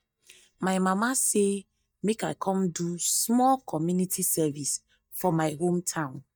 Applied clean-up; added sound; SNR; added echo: neural mask model DeepFilterNet 3.